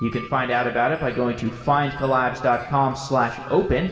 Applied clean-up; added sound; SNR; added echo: none; Wind chime; 20 dB; reverberation time 2.2 s.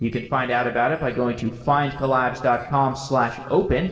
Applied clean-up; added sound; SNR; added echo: neural separator model SepFormer DNS4.